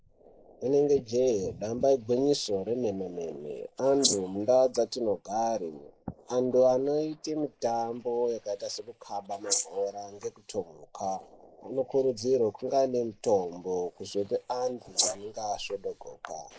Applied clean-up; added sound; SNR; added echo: neural mask model Resemble Enhance denoiser.